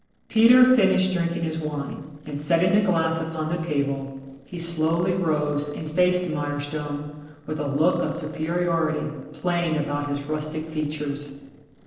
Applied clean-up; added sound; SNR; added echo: neural separator model SepFormer DNS4.